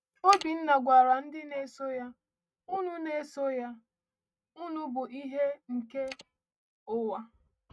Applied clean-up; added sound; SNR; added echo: neural mask model RNNoise.